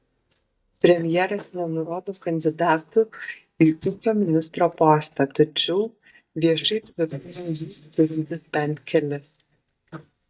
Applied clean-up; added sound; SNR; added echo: neural mask model DeepFilterNet 3.